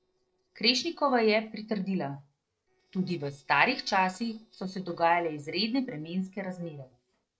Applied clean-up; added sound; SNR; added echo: neural separator model SepFormer DNS4.